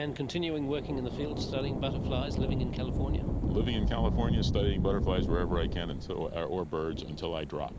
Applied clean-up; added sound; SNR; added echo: none; Thunder / Rain; -2 dB; none.